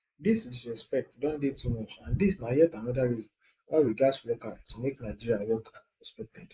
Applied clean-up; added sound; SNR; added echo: neural mask model Resemble Enhance denoiser.